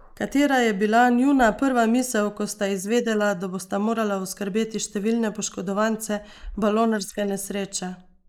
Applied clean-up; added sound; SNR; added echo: neural mask model Resemble Enhance denoiser.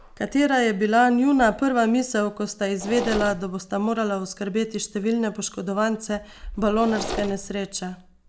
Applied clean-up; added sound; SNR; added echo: none; Mechanisms; 10 dB; none.